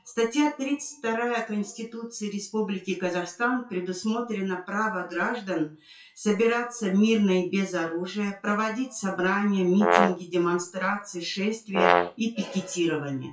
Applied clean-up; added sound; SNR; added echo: classical method WPE with log-MMSE.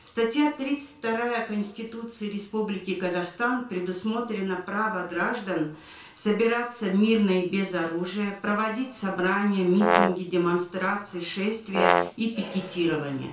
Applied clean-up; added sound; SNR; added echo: none; Brass instrument; -3 dB; reverberation time 0.3 s.